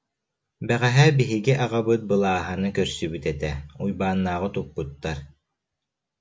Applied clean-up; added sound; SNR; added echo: none; none; none; none.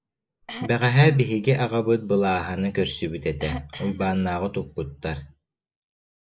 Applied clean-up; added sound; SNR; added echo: neural mask model Resemble Enhance denoiser.